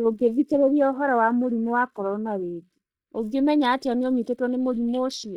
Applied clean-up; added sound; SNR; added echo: neural mask model DeepFilterNet 3.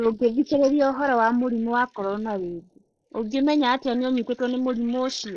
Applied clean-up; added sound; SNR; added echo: neural mask model Resemble Enhance denoiser.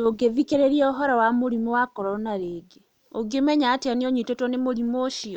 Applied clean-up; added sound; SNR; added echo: none; none; none; none.